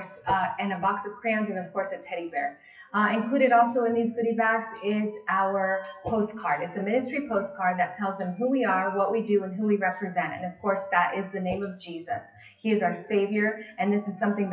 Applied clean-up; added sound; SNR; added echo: classical method WPE with log-MMSE.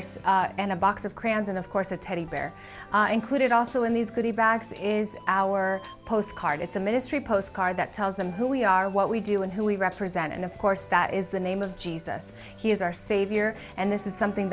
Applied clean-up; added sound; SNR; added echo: none; none; none; none.